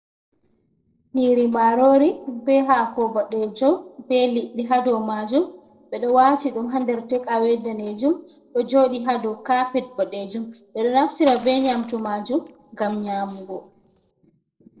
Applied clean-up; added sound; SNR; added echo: neural separator model SepFormer DNS4.